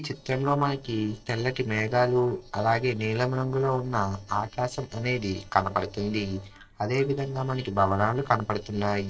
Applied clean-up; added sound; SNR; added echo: neural separator model SepFormer DNS4.